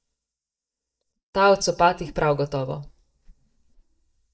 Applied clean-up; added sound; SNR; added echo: neural mask model DeepFilterNet 3.